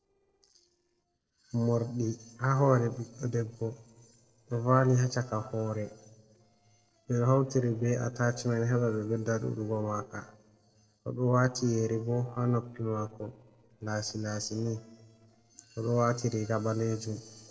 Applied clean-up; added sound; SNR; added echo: neural separator model SepFormer DNS4.